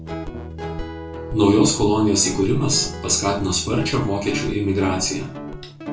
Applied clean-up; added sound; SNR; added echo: none; Guitar; 11 dB; reverberation time 0.2 s.